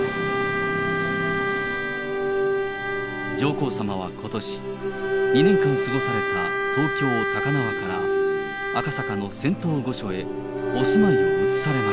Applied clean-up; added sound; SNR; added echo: none; Bowed string instrument; -2 dB; none.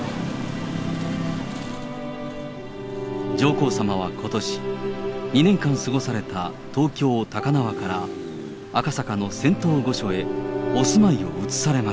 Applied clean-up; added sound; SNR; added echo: none; none; none; none.